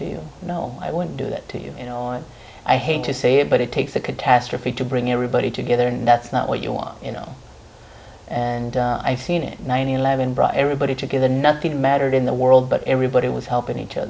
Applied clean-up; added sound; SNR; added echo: none; none; none; none.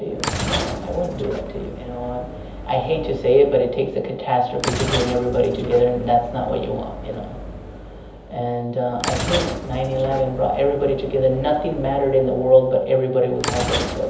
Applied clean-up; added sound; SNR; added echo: none; Sliding door / Train; 8 dB; reverberation time 0.7 s.